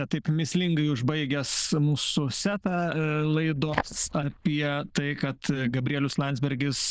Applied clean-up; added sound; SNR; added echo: neural diffusion model UNIVERSE++.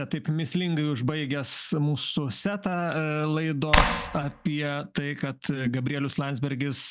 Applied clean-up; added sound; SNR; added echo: none; Clapping; -4 dB; none.